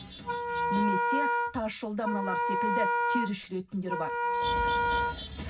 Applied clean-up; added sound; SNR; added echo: none; Wind instrument, woodwind instrument; -5 dB; reverberation time 0.4 s.